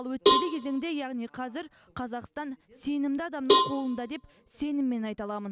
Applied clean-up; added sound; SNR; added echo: none; Cowbell; -4 dB; none.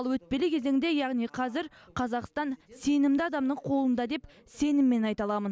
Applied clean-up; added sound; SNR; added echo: none; none; none; none.